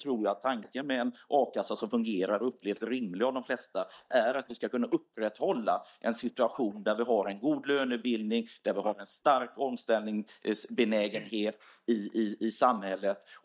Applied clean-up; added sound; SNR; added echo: neural mask model DeepFilterNet 3.